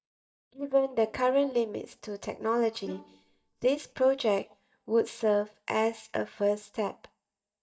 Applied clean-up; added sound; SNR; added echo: neural mask model DeepFilterNet 3.